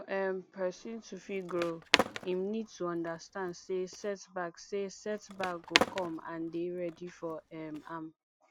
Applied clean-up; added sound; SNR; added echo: none; Skateboard; 0 dB; none.